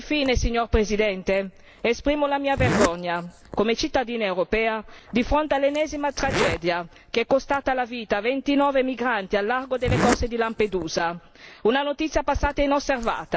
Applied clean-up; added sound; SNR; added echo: none; Zipper (clothing); 9 dB; none.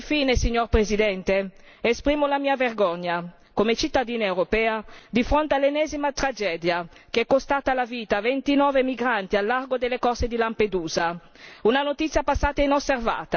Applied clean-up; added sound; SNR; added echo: none; none; none; none.